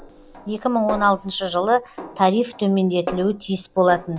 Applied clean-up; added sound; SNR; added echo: none; Snare drum; 15 dB; none.